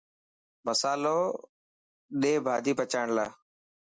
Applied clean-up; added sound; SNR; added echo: none; none; none; none.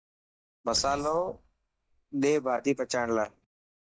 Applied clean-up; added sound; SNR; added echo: neural mask model DeepFilterNet 3.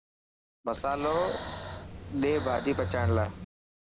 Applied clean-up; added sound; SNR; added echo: none; Breathing; 3 dB; none.